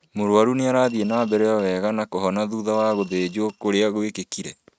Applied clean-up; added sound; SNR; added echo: neural mask model RNNoise.